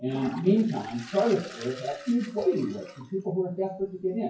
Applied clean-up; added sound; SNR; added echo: classical method WPE with log-MMSE.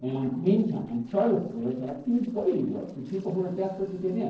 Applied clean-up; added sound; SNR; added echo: neural separator model SepFormer DNS4.